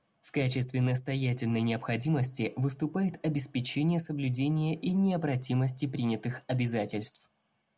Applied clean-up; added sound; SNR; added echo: none; none; none; none.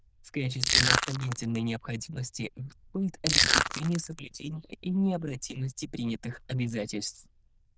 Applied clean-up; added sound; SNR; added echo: neural diffusion model UNIVERSE++.